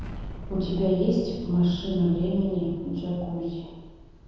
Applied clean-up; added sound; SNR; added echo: none; Explosion; 12 dB; reverberation time 1.2 s.